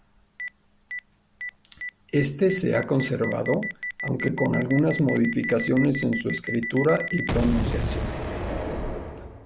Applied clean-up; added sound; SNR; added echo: none; Boom; 6 dB; none.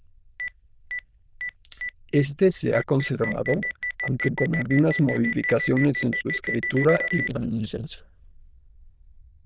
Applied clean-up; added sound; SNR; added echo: neural diffusion model UNIVERSE++.